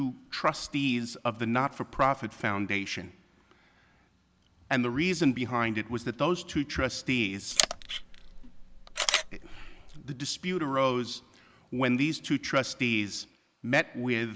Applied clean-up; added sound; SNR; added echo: neural mask model Resemble Enhance denoiser.